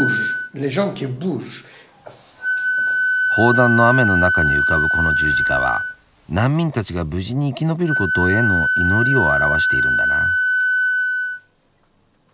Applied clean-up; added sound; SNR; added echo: none; Wind instrument, woodwind instrument; -2 dB; none.